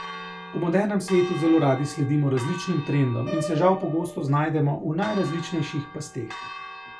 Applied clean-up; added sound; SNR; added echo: none; Church bell + Piano; 13 dB; none.